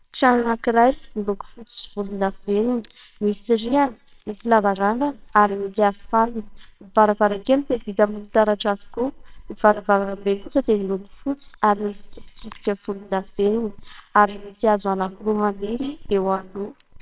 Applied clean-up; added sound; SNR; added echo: neural separator model SepFormer WHAMR!.